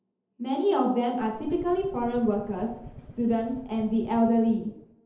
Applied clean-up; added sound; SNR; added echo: none; Engine starting / Car; 19 dB; reverberation time 2.2 s.